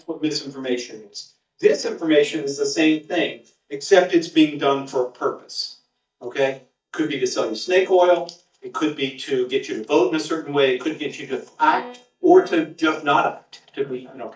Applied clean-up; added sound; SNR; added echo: neural mask model DeepFilterNet 3.